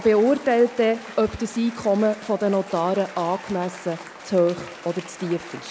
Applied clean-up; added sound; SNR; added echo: none; Applause / Cheering; 17 dB; none.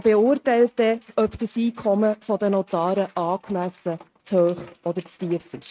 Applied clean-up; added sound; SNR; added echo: neural mask model RNNoise.